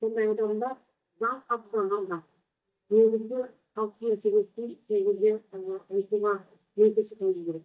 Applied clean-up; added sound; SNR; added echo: neural mask model DeepFilterNet 3.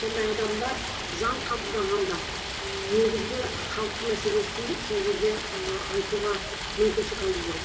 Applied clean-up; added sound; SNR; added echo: none; Stream; 4 dB; reverberation time 2.3 s.